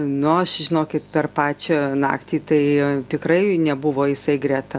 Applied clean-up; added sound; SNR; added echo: none; none; none; none.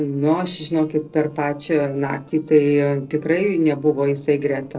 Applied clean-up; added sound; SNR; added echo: neural separator model SepFormer DNS4.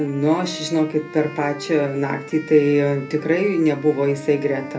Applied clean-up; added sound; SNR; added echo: none; Wind instrument, woodwind instrument; 16 dB; reverberation time 0.3 s.